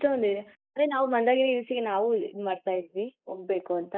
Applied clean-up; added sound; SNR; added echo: neural mask model Resemble Enhance denoiser.